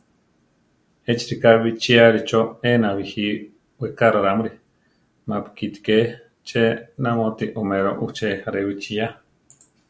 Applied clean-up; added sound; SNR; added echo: none; none; none; none.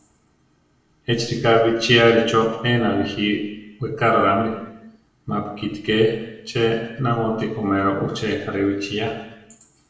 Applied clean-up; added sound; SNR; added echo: none; none; none; reverberation time 1.0 s.